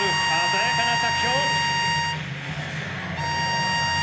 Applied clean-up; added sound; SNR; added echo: none; Bowed string instrument; -4 dB; reverberation time 1.1 s.